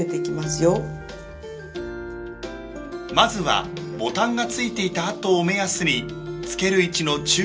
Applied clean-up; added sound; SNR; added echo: none; none; none; reverberation time 0.2 s.